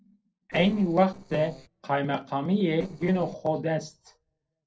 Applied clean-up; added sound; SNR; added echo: neural separator model SepFormer DNS4.